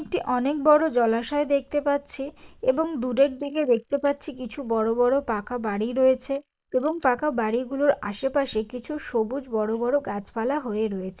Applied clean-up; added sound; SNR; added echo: neural mask model Resemble Enhance denoiser.